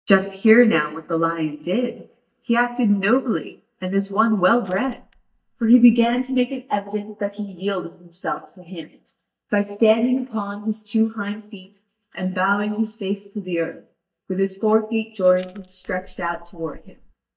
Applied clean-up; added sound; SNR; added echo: neural mask model DeepFilterNet 3.